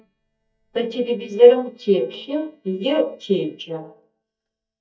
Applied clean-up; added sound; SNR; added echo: neural mask model DeepFilterNet 3.